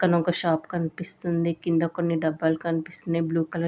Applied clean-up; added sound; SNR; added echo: none; none; none; none.